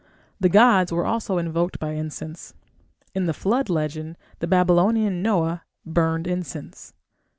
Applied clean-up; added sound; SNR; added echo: none; none; none; none.